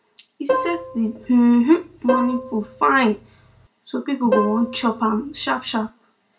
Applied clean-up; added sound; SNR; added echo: none; Plucked string instrument; 6 dB; reverberation time 0.2 s.